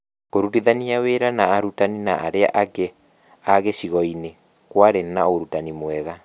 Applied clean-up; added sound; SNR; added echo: none; none; none; none.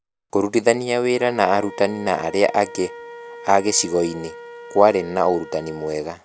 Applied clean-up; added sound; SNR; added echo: none; Wind instrument, woodwind instrument; 17 dB; none.